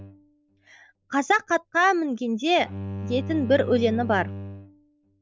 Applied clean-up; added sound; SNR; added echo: none; Bowed string instrument; 11 dB; none.